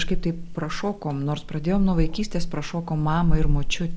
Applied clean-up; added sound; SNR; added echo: none; Meow / Purr; 0 dB; none.